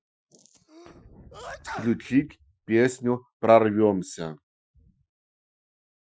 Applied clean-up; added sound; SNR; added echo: classical method Wiener filter.